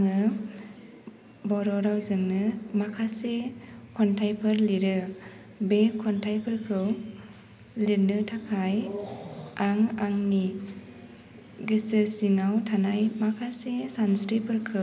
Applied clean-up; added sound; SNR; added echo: none; none; none; none.